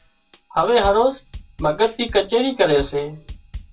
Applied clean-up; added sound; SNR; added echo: none; Drum / Drum kit; 16 dB; reverberation time 0.2 s.